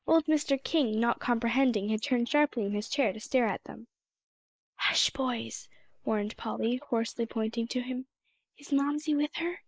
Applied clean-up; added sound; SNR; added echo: neural mask model Resemble Enhance denoiser.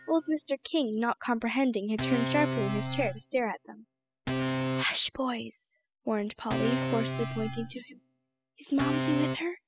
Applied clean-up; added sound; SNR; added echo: classical method spectral subtraction.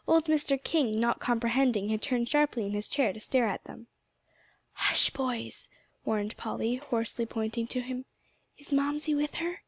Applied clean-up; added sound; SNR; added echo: none; none; none; none.